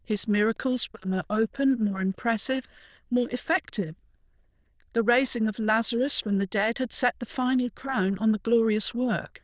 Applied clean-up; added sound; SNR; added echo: neural diffusion model UNIVERSE++.